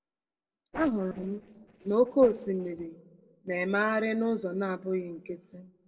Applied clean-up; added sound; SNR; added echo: neural separator model SepFormer DNS4.